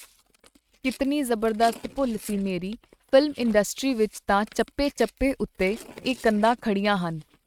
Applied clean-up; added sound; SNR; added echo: neural mask model RNNoise.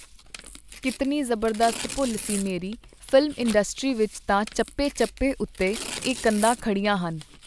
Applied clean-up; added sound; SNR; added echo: none; Tearing; 13 dB; none.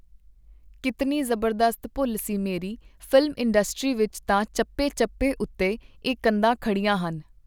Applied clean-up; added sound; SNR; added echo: none; none; none; none.